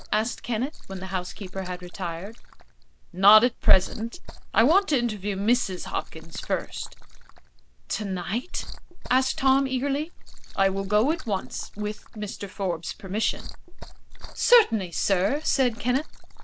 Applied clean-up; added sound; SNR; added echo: none; Liquid; 8 dB; none.